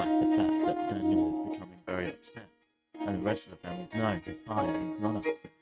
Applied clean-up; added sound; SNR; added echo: neural mask model RNNoise.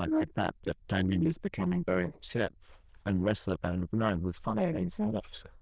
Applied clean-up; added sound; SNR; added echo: neural diffusion model UNIVERSE++.